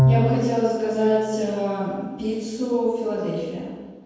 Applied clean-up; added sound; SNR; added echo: none; Bowed string instrument; 3 dB; reverberation time 1.2 s.